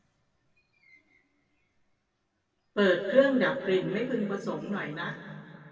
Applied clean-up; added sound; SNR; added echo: none; none; none; reverberation time 2.1 s.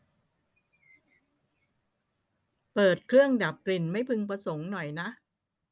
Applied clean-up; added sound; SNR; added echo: none; none; none; none.